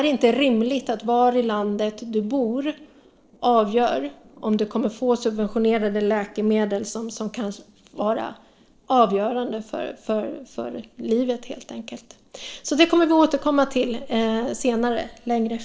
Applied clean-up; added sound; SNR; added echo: neural separator model SepFormer DNS4.